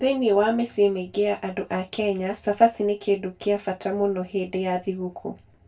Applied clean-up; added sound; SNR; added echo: none; none; none; reverberation time 0.2 s.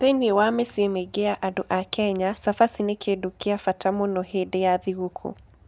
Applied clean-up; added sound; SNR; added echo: none; none; none; none.